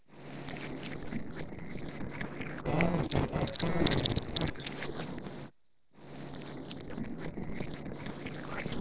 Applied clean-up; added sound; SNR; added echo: neural separator model SepFormer DNS4.